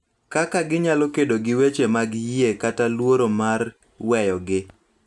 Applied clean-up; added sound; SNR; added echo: none; none; none; none.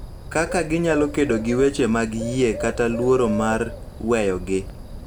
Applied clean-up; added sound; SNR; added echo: none; Bird; 10 dB; none.